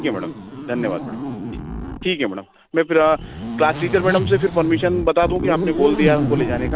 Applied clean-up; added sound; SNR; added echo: none; Zipper (clothing); 6 dB; none.